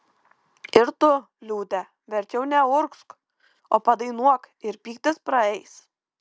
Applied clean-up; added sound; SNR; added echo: none; none; none; none.